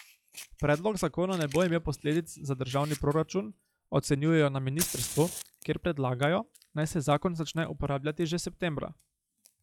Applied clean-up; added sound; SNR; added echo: classical method log-MMSE.